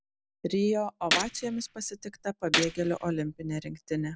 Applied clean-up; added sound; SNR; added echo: none; Gunshot, gunfire; 3 dB; none.